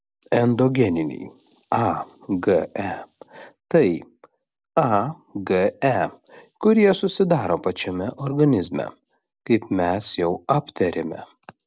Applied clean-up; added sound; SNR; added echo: none; none; none; none.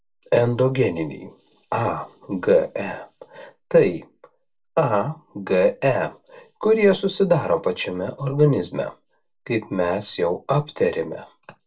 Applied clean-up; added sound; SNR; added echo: none; none; none; reverberation time 0.2 s.